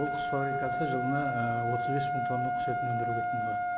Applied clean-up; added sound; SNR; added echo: none; Trumpet; -3 dB; none.